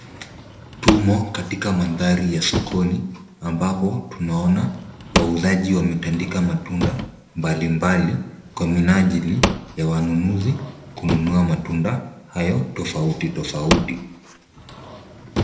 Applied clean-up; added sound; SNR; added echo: none; Drawer open or close / Wood; 7 dB; reverberation time 0.7 s.